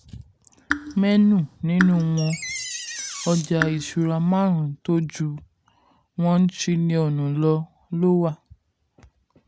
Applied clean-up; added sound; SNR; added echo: none; Door + Raindrop / Drip; 9 dB; none.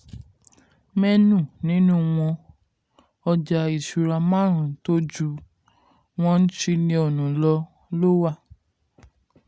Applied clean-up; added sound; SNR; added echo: none; none; none; none.